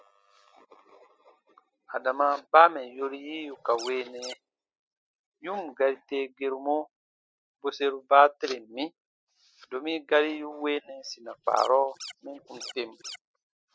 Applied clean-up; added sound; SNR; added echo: classical method spectral subtraction.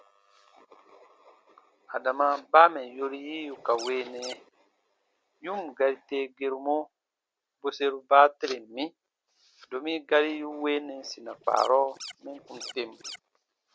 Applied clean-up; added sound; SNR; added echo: none; Scratching (performance technique); 15 dB; none.